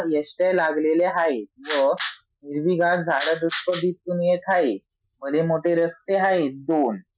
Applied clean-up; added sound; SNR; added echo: classical method Wiener filter.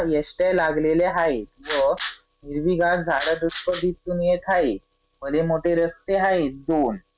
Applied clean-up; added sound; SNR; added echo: neural mask model RNNoise.